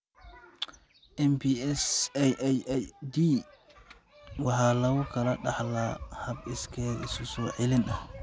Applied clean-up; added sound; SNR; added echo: none; none; none; none.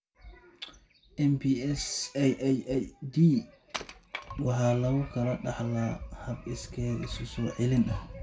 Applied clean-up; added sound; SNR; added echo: none; Wood; 14 dB; reverberation time 0.2 s.